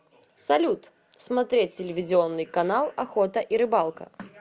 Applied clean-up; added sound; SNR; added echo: none; none; none; none.